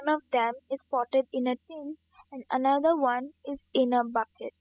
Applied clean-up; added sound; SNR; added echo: classical method spectral subtraction.